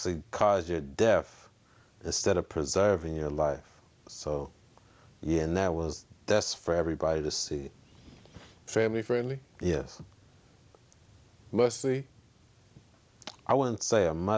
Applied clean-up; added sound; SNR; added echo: none; none; none; none.